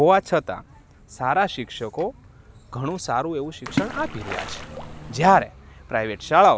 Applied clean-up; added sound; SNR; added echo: none; Splash, splatter; 8 dB; none.